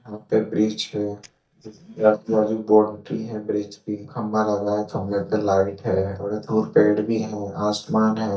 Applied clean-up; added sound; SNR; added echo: neural mask model DeepFilterNet 3.